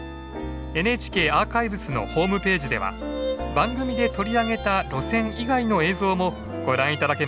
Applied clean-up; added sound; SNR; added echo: none; none; none; none.